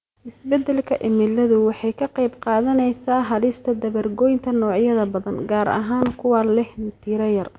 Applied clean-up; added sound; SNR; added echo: none; none; none; none.